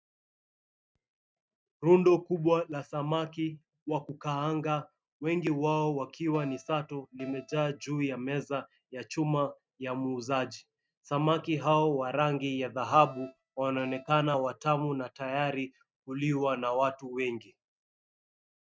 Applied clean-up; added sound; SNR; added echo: neural mask model RNNoise.